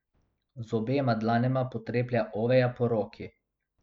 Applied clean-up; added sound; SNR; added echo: none; none; none; none.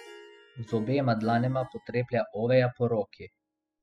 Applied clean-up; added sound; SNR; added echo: classical method spectral subtraction.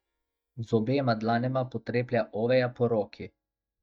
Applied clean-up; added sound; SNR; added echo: neural mask model DeepFilterNet 3.